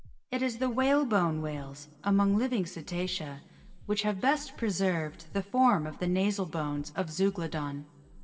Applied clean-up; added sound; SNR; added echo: none; Breathing; 20 dB; reverberation time 1.4 s.